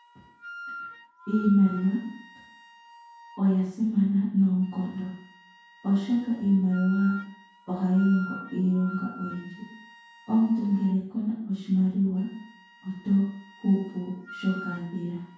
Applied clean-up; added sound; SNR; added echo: none; Wind instrument, woodwind instrument; 18 dB; reverberation time 0.6 s.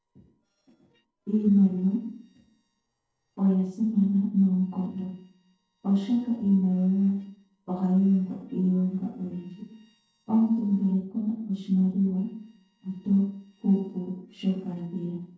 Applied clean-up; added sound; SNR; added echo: neural separator model SepFormer DNS4.